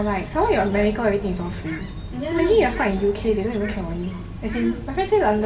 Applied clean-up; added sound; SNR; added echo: none; Bird; 17 dB; reverberation time 1.5 s.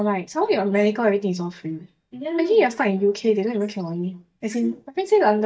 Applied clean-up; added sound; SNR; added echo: neural mask model DeepFilterNet 3.